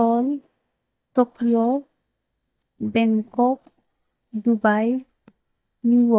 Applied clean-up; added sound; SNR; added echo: neural mask model DeepFilterNet 3.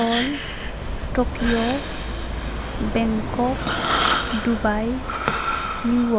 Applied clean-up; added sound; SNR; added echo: none; Breathing + Walk, footsteps / Waves, surf / Wind; 0 dB; none.